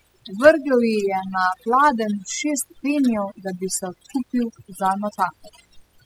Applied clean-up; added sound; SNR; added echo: classical method spectral subtraction.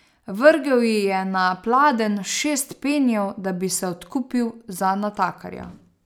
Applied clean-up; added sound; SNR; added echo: none; none; none; none.